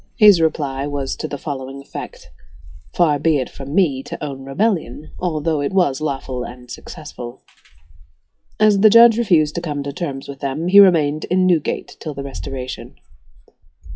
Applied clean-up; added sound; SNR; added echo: classical method WPE with log-MMSE.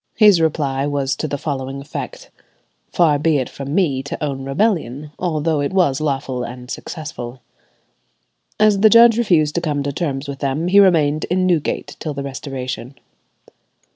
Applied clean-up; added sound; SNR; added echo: none; none; none; none.